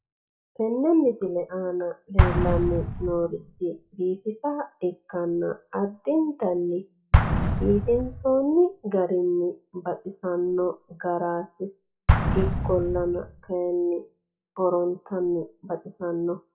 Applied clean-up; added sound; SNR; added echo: classical method WPE with log-MMSE.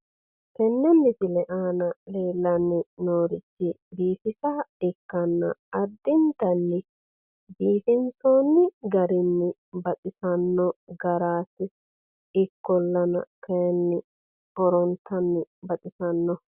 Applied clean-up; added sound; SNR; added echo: none; none; none; none.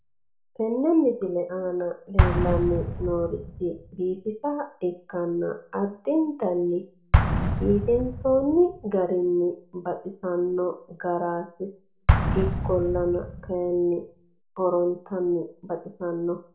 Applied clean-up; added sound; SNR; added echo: none; Explosion; 3 dB; reverberation time 0.4 s.